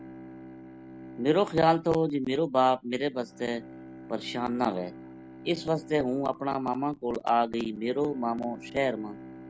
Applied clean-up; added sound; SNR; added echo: none; Bowed string instrument; 17 dB; none.